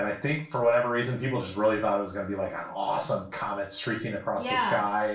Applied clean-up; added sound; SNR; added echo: none; none; none; reverberation time 0.3 s.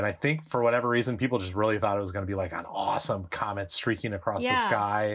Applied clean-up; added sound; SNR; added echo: none; none; none; none.